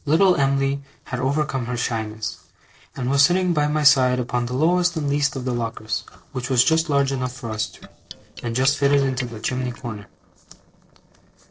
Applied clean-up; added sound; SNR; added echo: neural separator model SepFormer DNS4.